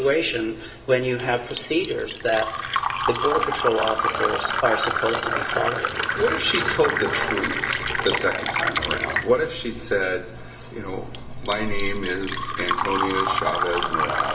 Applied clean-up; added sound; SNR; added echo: none; Fill (with liquid); 2 dB; reverberation time 1.4 s.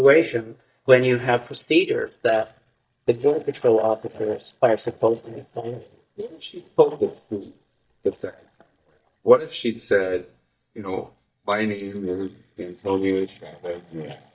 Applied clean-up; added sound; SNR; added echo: neural mask model DeepFilterNet 3.